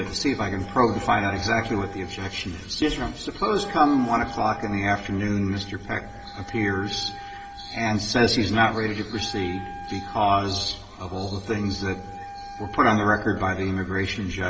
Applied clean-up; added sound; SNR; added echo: none; Wind instrument, woodwind instrument; 16 dB; reverberation time 2.0 s.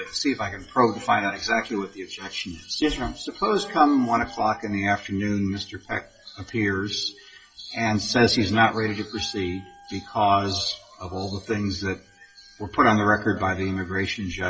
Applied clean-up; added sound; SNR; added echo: classical method WPE with log-MMSE.